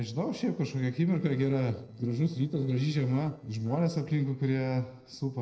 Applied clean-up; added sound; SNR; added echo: neural separator model SepFormer DNS4.